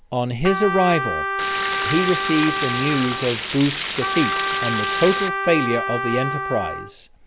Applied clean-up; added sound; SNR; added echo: none; Trumpet + Stream; 2 dB; none.